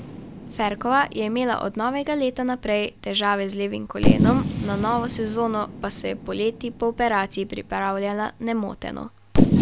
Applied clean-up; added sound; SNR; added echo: none; Fireworks; 1 dB; none.